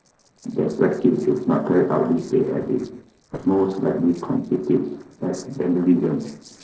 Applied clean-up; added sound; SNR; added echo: neural separator model SepFormer DNS4.